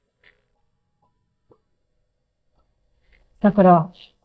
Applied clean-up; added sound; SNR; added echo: neural mask model DeepFilterNet 3.